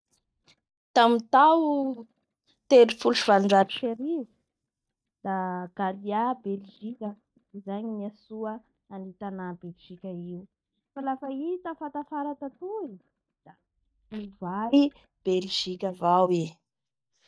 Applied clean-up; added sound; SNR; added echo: neural mask model DeepFilterNet 3.